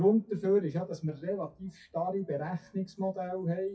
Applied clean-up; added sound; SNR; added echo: classical method WPE with log-MMSE.